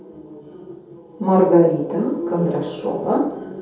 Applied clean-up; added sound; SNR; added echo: none; none; none; reverberation time 0.7 s.